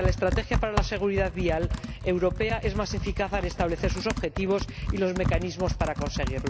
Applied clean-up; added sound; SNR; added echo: none; Computer keyboard; 1 dB; none.